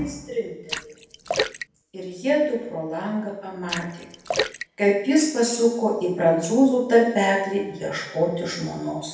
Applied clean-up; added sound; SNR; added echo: none; Splash, splatter; 8 dB; reverberation time 0.8 s.